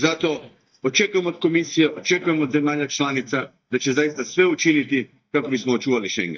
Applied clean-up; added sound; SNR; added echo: neural mask model DeepFilterNet 3.